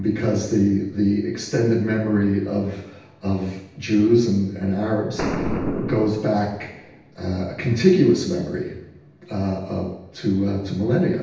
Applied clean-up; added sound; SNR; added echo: none; Boom; 13 dB; reverberation time 0.9 s.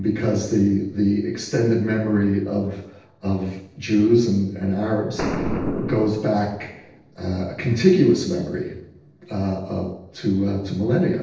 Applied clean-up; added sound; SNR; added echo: neural separator model SepFormer DNS4.